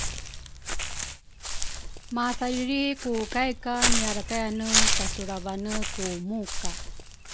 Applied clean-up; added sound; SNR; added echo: none; Walk, footsteps / Bird; -3 dB; none.